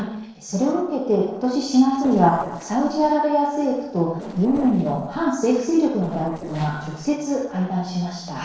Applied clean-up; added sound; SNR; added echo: neural separator model SepFormer DNS4.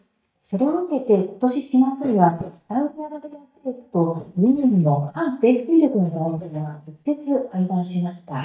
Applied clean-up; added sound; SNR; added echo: neural mask model DeepFilterNet 3.